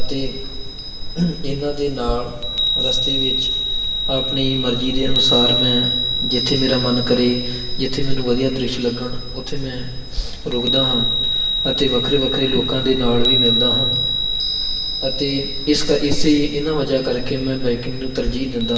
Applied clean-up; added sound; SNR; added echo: none; Chime; -1 dB; reverberation time 1.2 s.